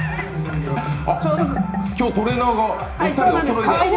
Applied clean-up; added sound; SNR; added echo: none; Marimba, xylophone; 7 dB; reverberation time 0.4 s.